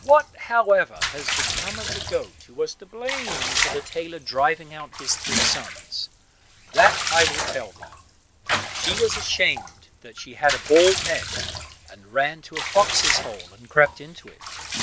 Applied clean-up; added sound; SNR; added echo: none; Bathtub (filling or washing) / Water / Liquid; 4 dB; none.